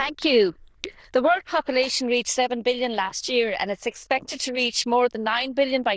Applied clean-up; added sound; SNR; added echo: neural diffusion model UNIVERSE++.